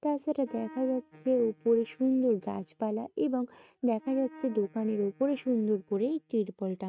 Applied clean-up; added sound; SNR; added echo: neural mask model RNNoise.